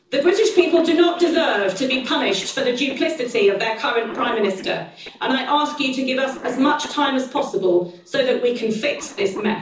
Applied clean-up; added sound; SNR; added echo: neural separator model SepFormer DNS4.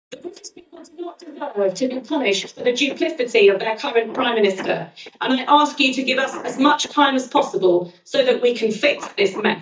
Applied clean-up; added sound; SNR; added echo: neural mask model DeepFilterNet 3.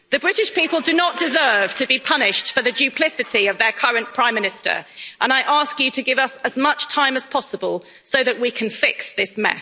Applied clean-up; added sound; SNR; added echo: none; none; none; none.